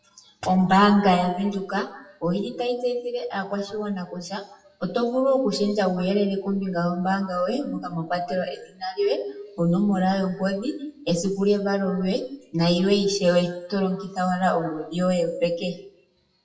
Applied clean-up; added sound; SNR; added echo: classical method WPE with log-MMSE.